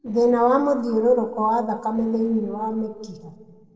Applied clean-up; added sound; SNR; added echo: neural separator model SepFormer DNS4.